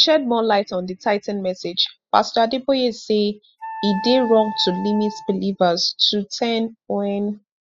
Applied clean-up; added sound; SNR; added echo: classical method spectral subtraction.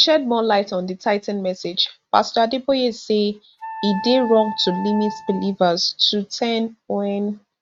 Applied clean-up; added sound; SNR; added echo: neural mask model RNNoise.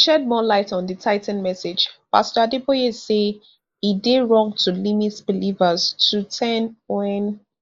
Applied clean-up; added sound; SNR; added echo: neural mask model Resemble Enhance denoiser.